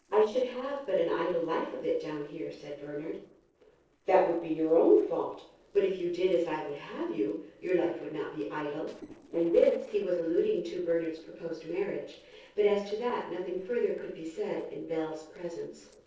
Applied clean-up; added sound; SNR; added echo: neural separator model SepFormer DNS4.